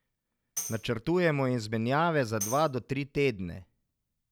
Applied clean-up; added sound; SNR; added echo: none; Tambourine; 13 dB; none.